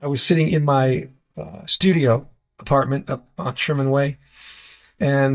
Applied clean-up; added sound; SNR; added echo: neural mask model DeepFilterNet 3.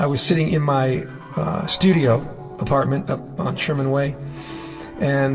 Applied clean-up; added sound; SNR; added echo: none; Piano; 17 dB; reverberation time 1.6 s.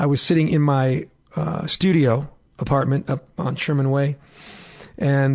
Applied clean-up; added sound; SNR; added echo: none; none; none; none.